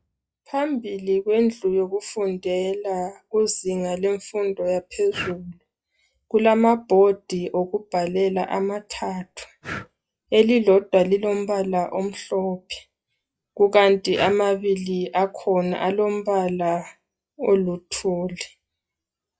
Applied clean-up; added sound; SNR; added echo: classical method log-MMSE.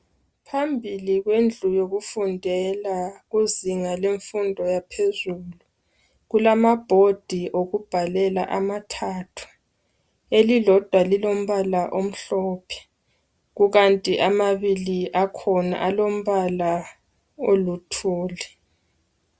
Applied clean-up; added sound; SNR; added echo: none; none; none; none.